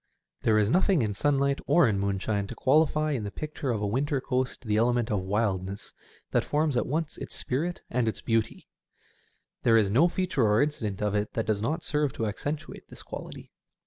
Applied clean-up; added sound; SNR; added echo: none; none; none; none.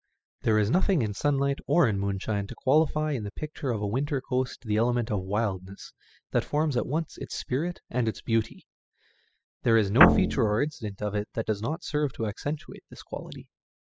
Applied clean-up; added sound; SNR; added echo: classical method spectral subtraction.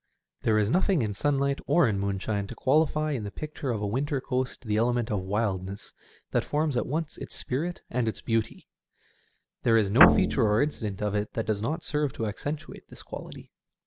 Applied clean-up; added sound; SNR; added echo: none; Guitar; -2 dB; none.